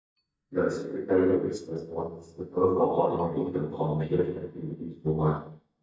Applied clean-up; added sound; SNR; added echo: neural mask model DeepFilterNet 3.